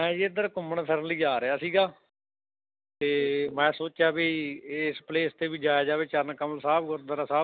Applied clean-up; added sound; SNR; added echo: none; none; none; none.